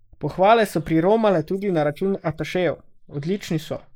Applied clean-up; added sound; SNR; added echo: neural mask model Resemble Enhance denoiser.